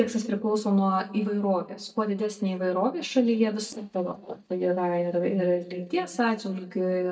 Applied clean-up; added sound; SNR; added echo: neural mask model DeepFilterNet 3.